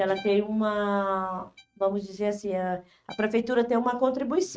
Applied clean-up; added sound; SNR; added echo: neural mask model RNNoise.